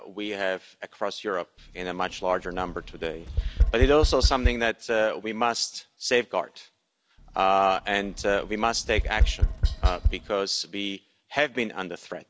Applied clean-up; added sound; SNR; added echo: none; Tap; -1 dB; none.